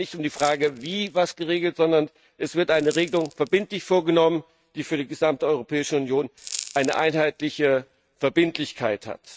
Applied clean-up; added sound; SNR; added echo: neural mask model RNNoise.